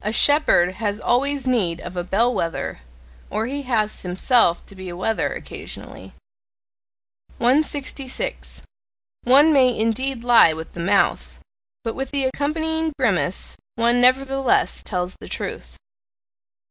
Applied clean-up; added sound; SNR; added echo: none; none; none; none.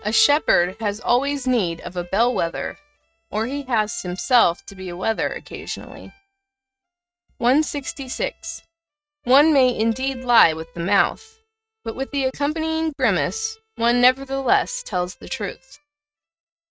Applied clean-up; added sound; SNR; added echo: neural mask model RNNoise.